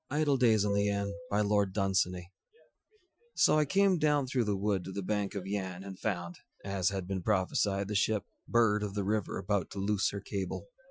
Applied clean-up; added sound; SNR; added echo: classical method Wiener filter.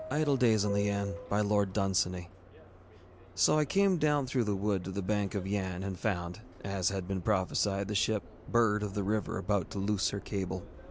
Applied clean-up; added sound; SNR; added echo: none; Subway, metro, underground; 16 dB; none.